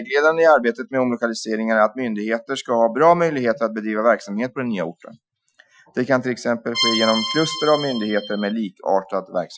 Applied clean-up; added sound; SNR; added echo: classical method Wiener filter.